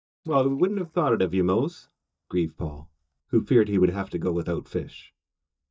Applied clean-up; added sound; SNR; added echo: neural mask model DeepFilterNet 3.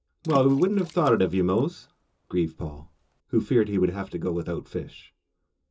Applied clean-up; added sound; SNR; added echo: none; Water / Splash, splatter; 19 dB; reverberation time 0.2 s.